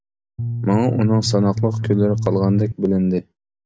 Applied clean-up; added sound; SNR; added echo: none; Bass guitar; 2 dB; none.